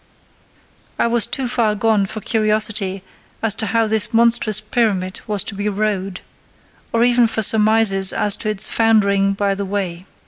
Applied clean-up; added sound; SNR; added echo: none; none; none; none.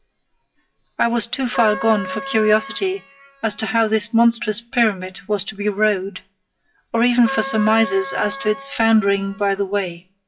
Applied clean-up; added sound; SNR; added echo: classical method WPE with log-MMSE.